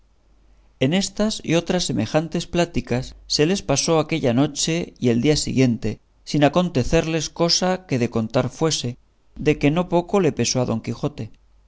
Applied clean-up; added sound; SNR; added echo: none; none; none; none.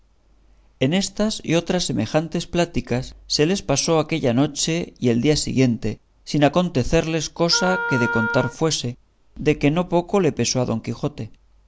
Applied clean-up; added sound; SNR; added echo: none; Wind instrument, woodwind instrument; 6 dB; none.